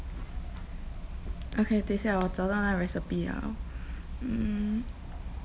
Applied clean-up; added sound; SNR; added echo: none; none; none; none.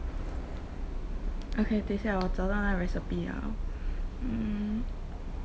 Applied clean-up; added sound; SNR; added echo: none; Subway, metro, underground; 1 dB; none.